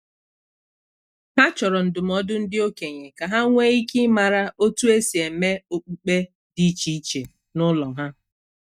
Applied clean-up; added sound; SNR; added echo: neural mask model DeepFilterNet 3.